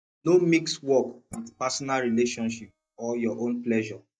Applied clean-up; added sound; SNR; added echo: neural mask model DeepFilterNet 3.